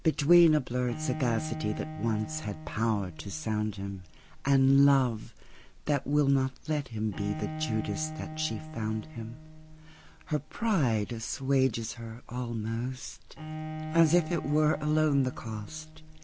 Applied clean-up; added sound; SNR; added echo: none; Bowed string instrument; 13 dB; none.